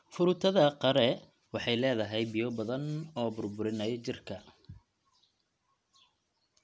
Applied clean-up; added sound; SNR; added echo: none; none; none; none.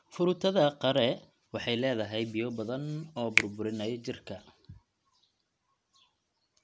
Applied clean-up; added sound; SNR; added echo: none; Finger snapping; 4 dB; none.